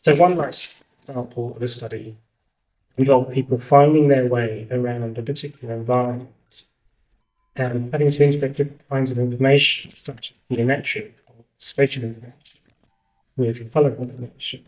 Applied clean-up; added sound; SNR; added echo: neural mask model DeepFilterNet 3.